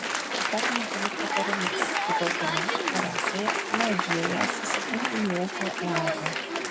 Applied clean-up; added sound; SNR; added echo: none; Applause; -5 dB; none.